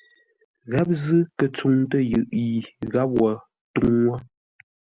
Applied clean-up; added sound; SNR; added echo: none; none; none; none.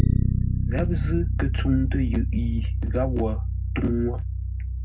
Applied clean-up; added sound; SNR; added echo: none; Bass guitar; -4 dB; reverberation time 0.3 s.